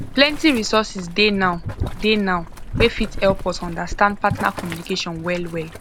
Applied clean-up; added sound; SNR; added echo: none; Boiling; 9 dB; none.